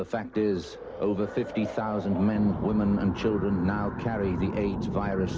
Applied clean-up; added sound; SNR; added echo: none; none; none; none.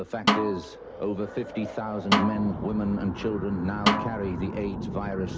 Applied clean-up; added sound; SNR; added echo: none; Snare drum; 0 dB; none.